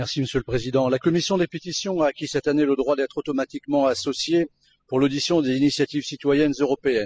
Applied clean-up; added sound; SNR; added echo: classical method spectral subtraction.